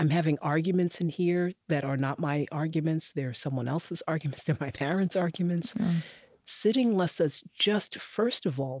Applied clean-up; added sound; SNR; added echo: none; none; none; none.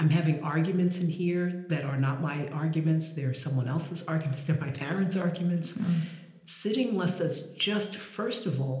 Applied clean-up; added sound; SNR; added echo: none; none; none; reverberation time 0.8 s.